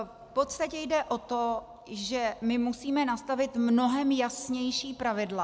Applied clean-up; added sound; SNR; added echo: none; none; none; none.